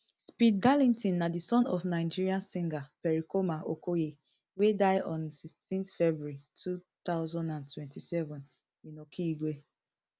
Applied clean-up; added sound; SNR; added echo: none; none; none; none.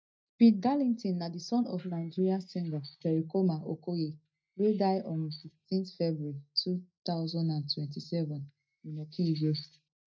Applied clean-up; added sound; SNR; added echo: neural mask model DeepFilterNet 3.